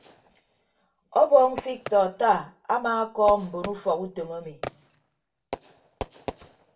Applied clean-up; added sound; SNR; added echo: none; Fireworks; 15 dB; reverberation time 0.1 s.